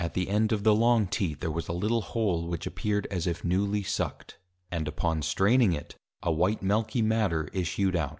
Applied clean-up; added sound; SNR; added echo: none; none; none; none.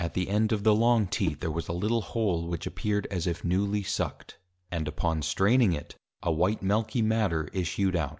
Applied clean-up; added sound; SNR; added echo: none; Whoosh, swoosh, swish; 16 dB; none.